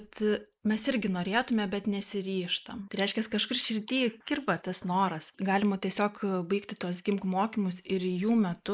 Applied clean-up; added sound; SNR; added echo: neural mask model Resemble Enhance denoiser.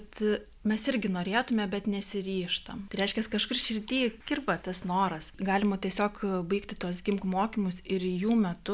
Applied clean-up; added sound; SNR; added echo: none; none; none; none.